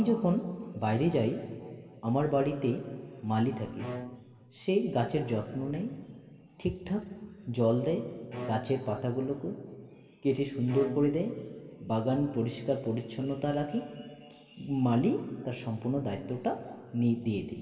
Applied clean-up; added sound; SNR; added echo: none; Bowed string instrument; 14 dB; reverberation time 2.3 s.